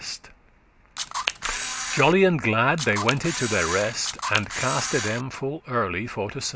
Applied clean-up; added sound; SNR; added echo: none; Camera; 5 dB; none.